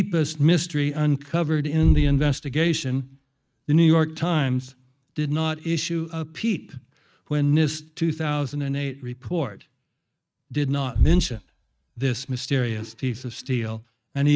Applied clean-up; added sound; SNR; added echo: neural mask model RNNoise.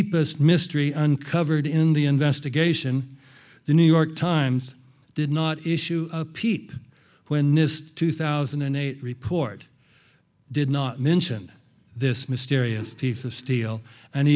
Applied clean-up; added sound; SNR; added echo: none; none; none; none.